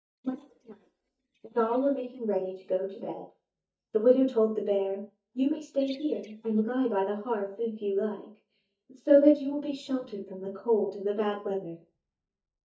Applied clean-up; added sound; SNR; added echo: neural mask model DeepFilterNet 3.